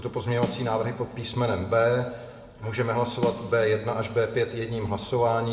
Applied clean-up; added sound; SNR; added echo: none; Snare drum; 13 dB; reverberation time 1.3 s.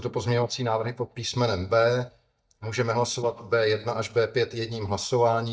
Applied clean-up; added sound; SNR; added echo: neural mask model DeepFilterNet 3.